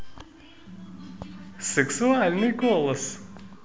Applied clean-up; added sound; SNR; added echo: none; Vehicle horn, car horn, honking; 16 dB; none.